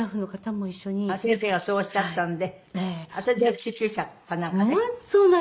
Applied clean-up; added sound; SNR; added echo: neural mask model Resemble Enhance denoiser.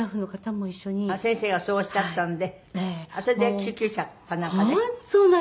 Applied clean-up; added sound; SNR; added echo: none; none; none; none.